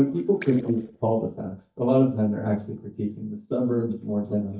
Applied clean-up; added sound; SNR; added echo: neural mask model DeepFilterNet 3.